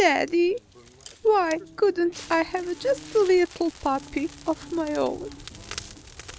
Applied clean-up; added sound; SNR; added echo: none; Crackle; 18 dB; none.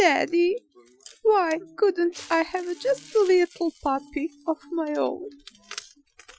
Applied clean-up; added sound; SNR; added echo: classical method Wiener filter.